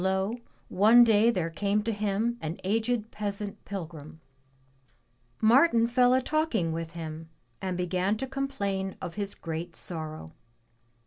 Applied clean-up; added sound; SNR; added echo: none; none; none; none.